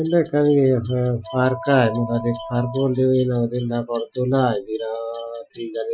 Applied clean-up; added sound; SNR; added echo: classical method Wiener filter.